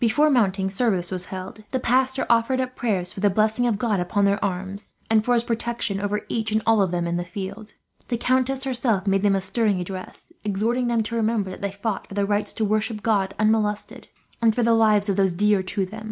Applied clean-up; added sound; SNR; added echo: none; none; none; none.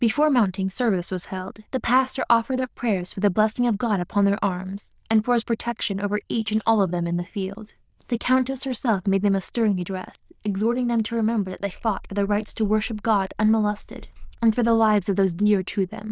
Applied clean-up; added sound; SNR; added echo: neural diffusion model UNIVERSE++.